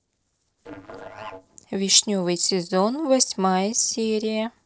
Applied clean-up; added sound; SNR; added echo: neural separator model SepFormer DNS4.